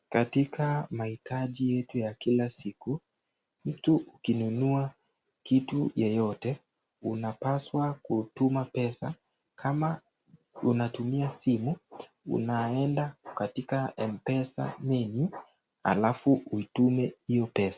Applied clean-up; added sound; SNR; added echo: none; none; none; none.